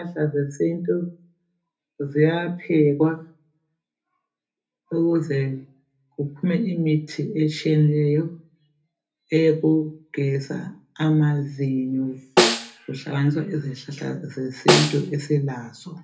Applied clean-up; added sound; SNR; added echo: none; Snare drum; -1 dB; reverberation time 0.3 s.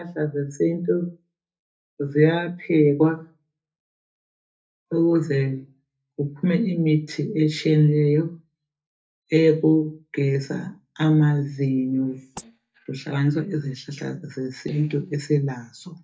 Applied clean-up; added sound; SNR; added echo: neural mask model DeepFilterNet 3.